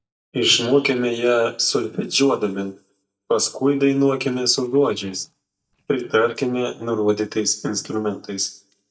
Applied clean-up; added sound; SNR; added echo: neural mask model DeepFilterNet 3.